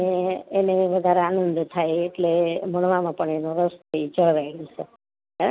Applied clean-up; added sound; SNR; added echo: none; none; none; none.